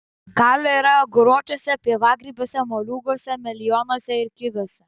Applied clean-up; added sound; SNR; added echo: none; none; none; none.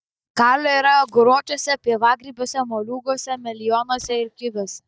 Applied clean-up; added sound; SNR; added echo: neural mask model DeepFilterNet 3.